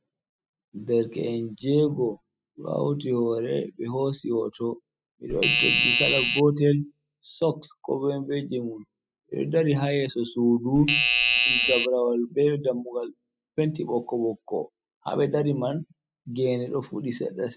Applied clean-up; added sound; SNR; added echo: classical method spectral subtraction.